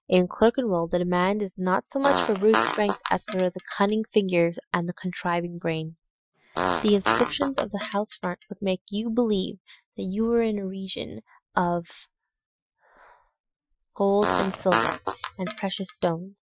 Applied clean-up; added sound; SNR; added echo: classical method Wiener filter.